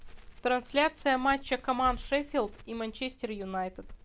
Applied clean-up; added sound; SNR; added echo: none; Crackle + Tools; 15 dB; none.